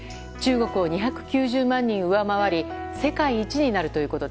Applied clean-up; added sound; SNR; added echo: none; none; none; none.